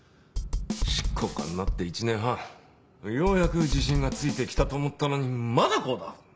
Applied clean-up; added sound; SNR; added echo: none; Drum / Drum kit; 2 dB; none.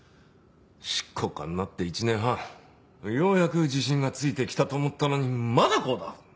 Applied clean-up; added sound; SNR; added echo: none; none; none; none.